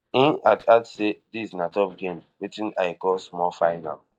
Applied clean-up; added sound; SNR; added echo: neural mask model DeepFilterNet 3.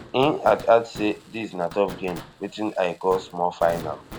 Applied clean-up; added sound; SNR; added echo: none; Fireworks; 17 dB; none.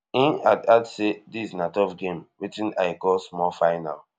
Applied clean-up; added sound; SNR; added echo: none; none; none; none.